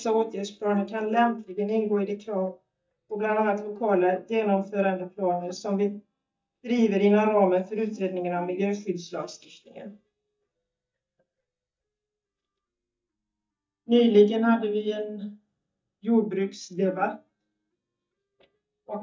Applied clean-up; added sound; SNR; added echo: neural mask model DeepFilterNet 3.